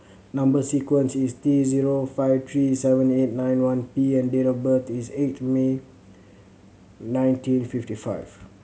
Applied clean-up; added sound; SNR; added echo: none; none; none; none.